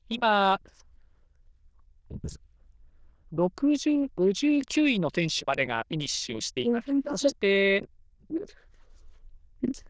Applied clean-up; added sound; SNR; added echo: neural diffusion model UNIVERSE++.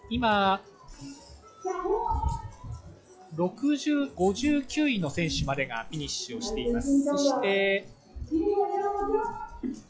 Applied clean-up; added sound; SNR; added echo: classical method log-MMSE.